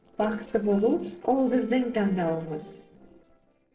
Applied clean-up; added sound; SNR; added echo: neural separator model SepFormer DNS4.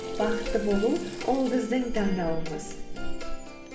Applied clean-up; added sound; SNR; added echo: none; Sink (filling or washing) / Water tap, faucet; 4 dB; reverberation time 0.9 s.